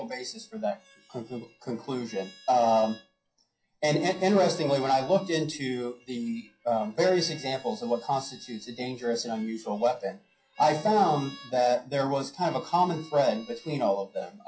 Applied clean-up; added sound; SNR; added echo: classical method WPE with log-MMSE.